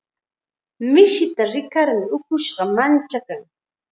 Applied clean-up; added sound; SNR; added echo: none; none; none; none.